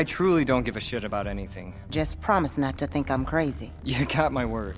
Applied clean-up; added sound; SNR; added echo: none; Zipper (clothing); 19 dB; none.